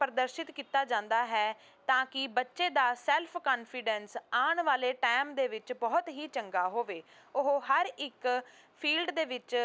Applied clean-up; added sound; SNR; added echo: none; none; none; none.